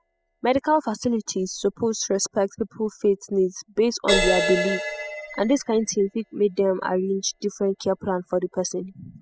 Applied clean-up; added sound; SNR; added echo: classical method spectral subtraction.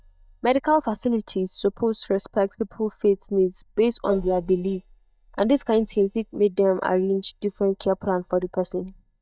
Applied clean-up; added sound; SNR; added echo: neural mask model DeepFilterNet 3.